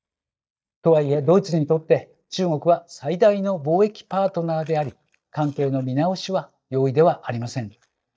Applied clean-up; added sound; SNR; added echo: neural mask model DeepFilterNet 3.